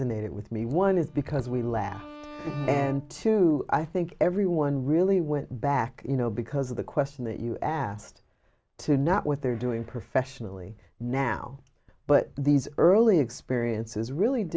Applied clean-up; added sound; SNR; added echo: none; Bowed string instrument; 18 dB; none.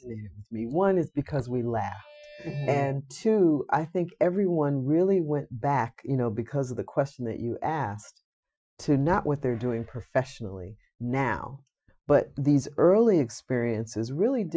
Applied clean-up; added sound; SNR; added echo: classical method Wiener filter.